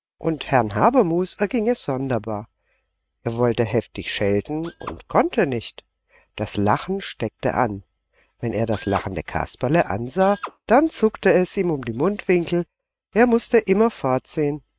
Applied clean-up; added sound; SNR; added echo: neural mask model RNNoise.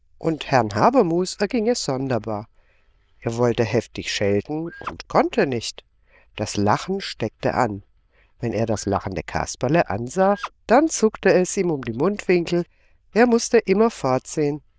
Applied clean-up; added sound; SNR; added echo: neural diffusion model UNIVERSE++.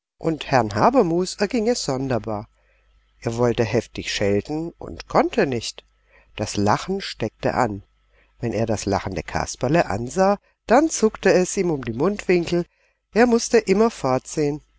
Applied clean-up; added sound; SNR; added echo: none; none; none; none.